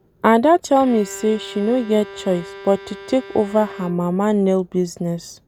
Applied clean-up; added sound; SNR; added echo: none; Bowed string instrument; 19 dB; none.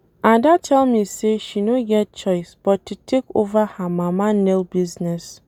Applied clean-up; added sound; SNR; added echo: none; none; none; none.